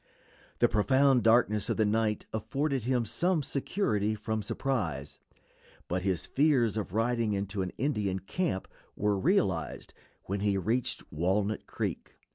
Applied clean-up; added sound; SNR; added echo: none; none; none; none.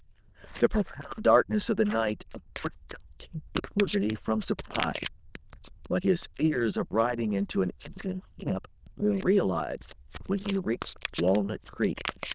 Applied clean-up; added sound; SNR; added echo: neural diffusion model UNIVERSE++.